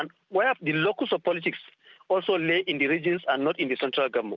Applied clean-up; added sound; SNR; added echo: none; none; none; none.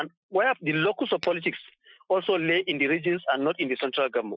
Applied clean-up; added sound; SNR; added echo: classical method Wiener filter.